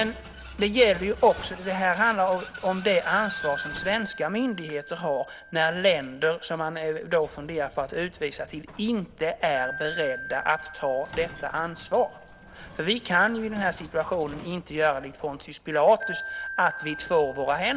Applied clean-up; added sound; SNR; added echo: none; Wind chime + Vehicle; 13 dB; none.